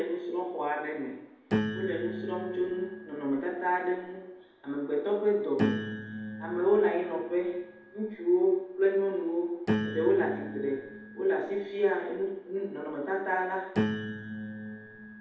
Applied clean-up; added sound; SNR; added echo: none; Piano; 7 dB; reverberation time 0.8 s.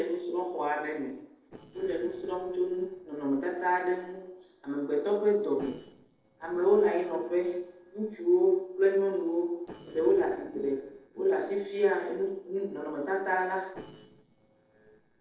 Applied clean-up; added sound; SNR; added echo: neural separator model SepFormer DNS4.